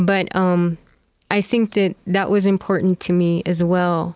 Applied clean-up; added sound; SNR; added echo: none; none; none; none.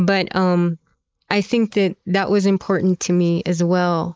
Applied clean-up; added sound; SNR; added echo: neural mask model Resemble Enhance denoiser.